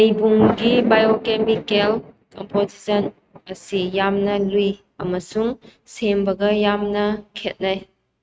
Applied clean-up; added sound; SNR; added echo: neural mask model RNNoise.